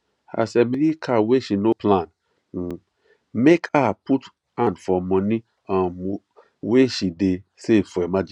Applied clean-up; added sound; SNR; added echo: none; none; none; none.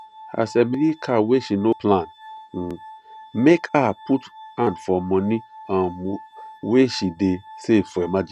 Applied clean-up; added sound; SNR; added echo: none; Glass; 20 dB; none.